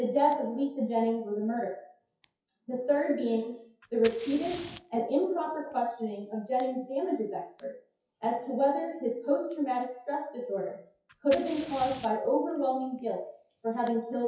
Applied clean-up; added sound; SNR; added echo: classical method WPE with log-MMSE.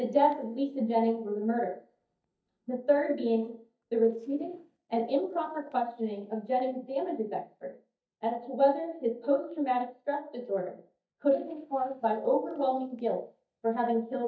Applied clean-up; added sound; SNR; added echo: neural mask model DeepFilterNet 3.